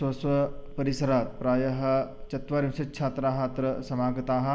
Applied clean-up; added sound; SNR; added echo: none; Telephone; 13 dB; none.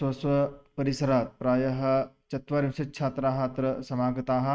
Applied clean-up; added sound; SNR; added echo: neural mask model RNNoise.